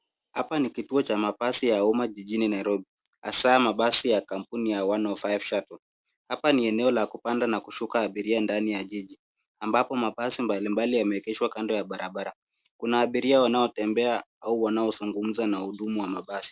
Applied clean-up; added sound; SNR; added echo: none; none; none; none.